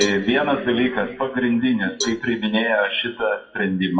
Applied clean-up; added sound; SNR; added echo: classical method WPE with log-MMSE.